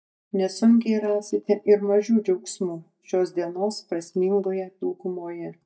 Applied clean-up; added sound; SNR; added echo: neural mask model DeepFilterNet 3.